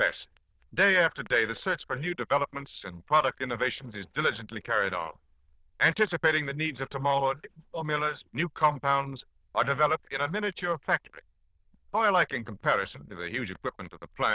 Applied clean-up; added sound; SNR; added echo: neural diffusion model UNIVERSE++.